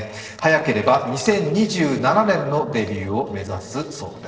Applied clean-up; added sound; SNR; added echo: neural separator model SepFormer DNS4.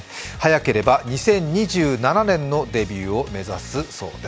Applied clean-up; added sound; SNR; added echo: none; none; none; none.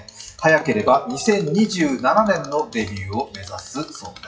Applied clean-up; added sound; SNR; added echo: classical method WPE with log-MMSE.